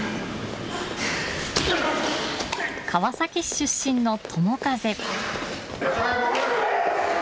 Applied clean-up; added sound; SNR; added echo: none; Run; 19 dB; none.